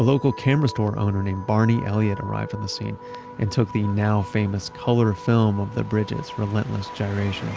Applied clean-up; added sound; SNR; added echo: none; none; none; none.